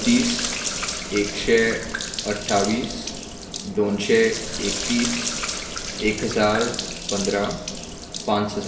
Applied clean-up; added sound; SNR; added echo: none; Sink (filling or washing); 6 dB; reverberation time 0.5 s.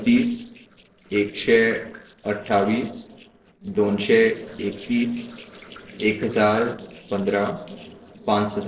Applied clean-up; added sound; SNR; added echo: neural separator model SepFormer DNS4.